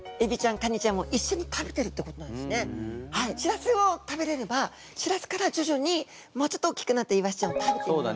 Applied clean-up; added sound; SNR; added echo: none; none; none; none.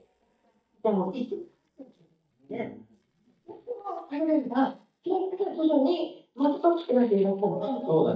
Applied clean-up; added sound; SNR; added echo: neural mask model DeepFilterNet 3.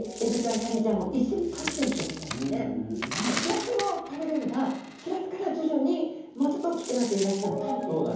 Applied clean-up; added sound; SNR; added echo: none; Coin (dropping); 11 dB; reverberation time 0.9 s.